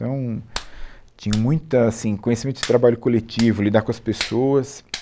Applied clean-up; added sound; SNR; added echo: none; Hands; 15 dB; none.